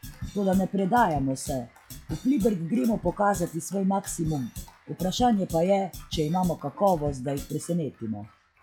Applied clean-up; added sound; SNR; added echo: classical method log-MMSE.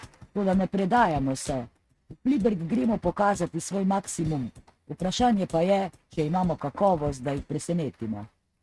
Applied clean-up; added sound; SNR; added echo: neural mask model RNNoise.